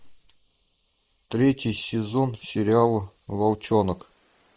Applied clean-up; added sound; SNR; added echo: neural mask model Resemble Enhance denoiser.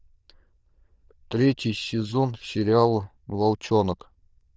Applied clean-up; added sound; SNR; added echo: neural diffusion model UNIVERSE++.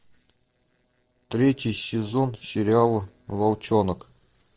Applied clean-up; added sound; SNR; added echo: neural separator model SepFormer DNS4.